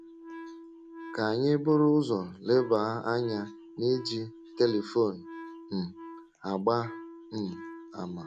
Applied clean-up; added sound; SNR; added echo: none; Wind instrument, woodwind instrument; 15 dB; none.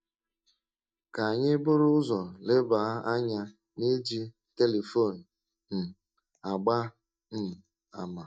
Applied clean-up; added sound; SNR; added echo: neural mask model DeepFilterNet 3.